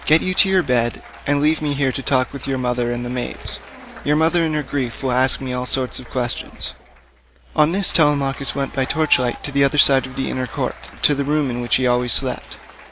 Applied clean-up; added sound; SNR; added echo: none; Applause / Crowd / Cheering; 19 dB; none.